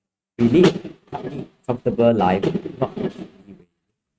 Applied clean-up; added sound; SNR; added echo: neural mask model RNNoise.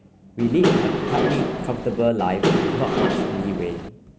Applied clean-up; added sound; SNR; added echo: none; Engine / Mechanisms; -2 dB; none.